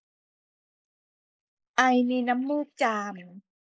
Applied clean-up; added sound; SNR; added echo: neural mask model Resemble Enhance denoiser.